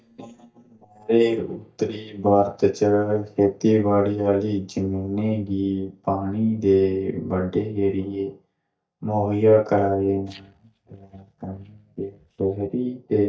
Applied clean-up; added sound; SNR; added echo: neural mask model DeepFilterNet 3.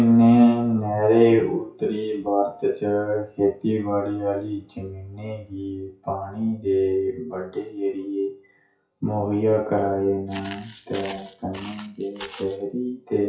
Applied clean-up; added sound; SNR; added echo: classical method WPE with log-MMSE.